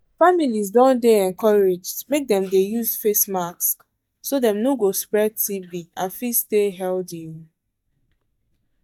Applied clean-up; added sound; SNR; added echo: neural mask model DeepFilterNet 3.